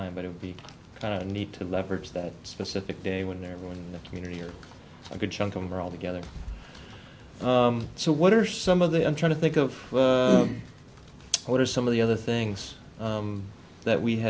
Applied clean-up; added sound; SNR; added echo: none; none; none; none.